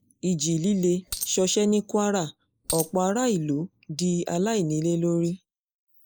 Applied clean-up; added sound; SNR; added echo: neural mask model Resemble Enhance denoiser.